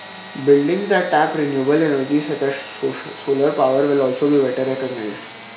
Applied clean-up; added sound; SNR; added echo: none; Sawing / Engine; 17 dB; none.